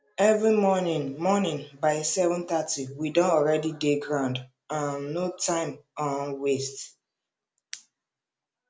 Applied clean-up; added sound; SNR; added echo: none; none; none; none.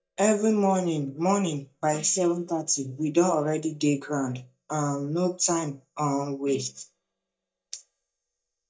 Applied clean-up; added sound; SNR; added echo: neural mask model DeepFilterNet 3.